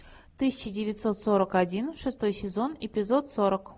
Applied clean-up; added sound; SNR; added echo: none; none; none; none.